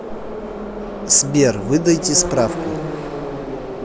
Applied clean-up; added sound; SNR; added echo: none; Subway, metro, underground; 7 dB; none.